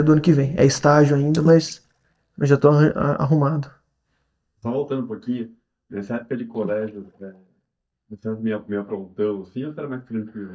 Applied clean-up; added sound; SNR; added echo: neural mask model DeepFilterNet 3.